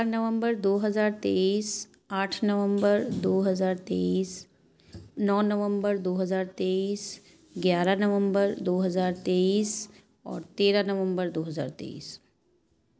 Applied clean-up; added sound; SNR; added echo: none; none; none; none.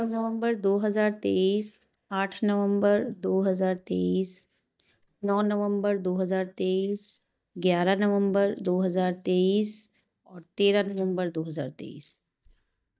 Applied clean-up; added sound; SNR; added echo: neural mask model DeepFilterNet 3.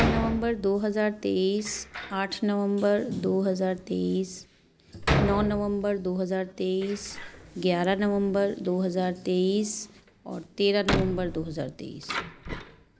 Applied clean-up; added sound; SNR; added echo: none; Door; 7 dB; none.